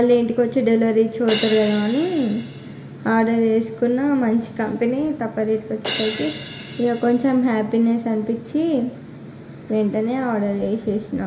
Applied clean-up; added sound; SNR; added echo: none; Crash cymbal; 9 dB; reverberation time 2.8 s.